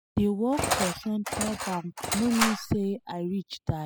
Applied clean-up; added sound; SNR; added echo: classical method spectral subtraction.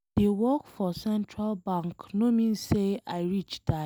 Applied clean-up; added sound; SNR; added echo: none; none; none; none.